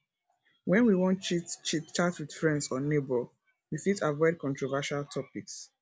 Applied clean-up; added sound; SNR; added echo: none; none; none; none.